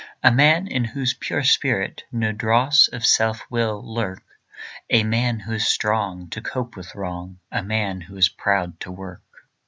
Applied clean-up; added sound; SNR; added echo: none; none; none; none.